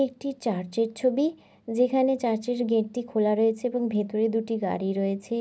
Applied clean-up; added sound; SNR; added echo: none; none; none; none.